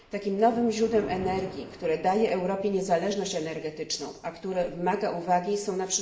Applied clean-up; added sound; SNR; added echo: none; Thunder; 18 dB; reverberation time 0.8 s.